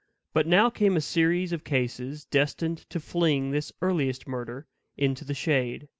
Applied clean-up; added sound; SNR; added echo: none; none; none; none.